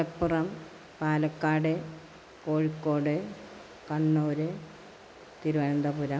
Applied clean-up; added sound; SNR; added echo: none; none; none; none.